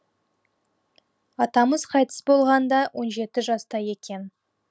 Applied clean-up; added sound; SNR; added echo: none; none; none; none.